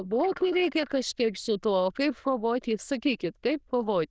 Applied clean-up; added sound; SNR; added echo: neural diffusion model UNIVERSE++.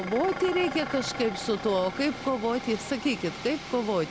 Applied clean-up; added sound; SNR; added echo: none; Dishes, pots, and pans; 11 dB; none.